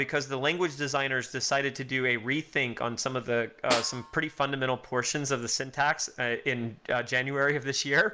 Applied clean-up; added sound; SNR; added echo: none; Snare drum; 9 dB; none.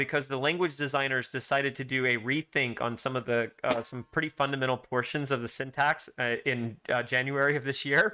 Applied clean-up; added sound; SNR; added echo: neural mask model RNNoise.